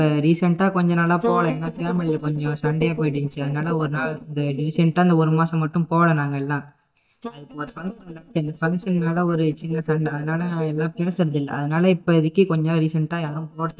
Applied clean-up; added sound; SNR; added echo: neural mask model DeepFilterNet 3.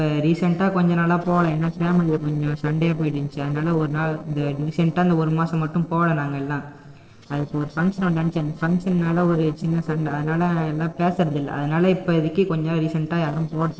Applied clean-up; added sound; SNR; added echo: neural separator model SepFormer DNS4.